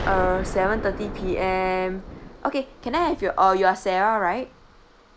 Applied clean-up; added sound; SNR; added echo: none; Explosion; 10 dB; none.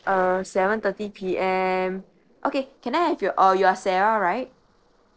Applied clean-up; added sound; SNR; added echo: neural separator model SepFormer DNS4.